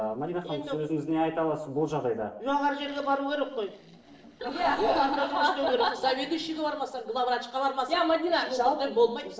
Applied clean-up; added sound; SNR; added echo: neural separator model SepFormer DNS4.